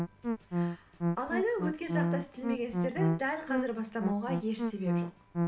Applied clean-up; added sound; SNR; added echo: none; Musical instrument; -2 dB; none.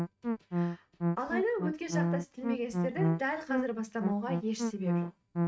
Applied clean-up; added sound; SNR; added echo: neural mask model RNNoise.